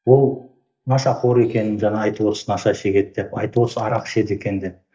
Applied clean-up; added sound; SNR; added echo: neural mask model DeepFilterNet 3.